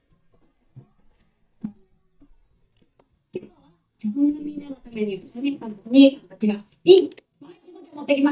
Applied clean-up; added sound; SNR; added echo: neural mask model DeepFilterNet 3.